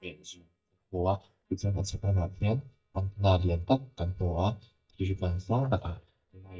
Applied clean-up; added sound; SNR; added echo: neural mask model DeepFilterNet 3.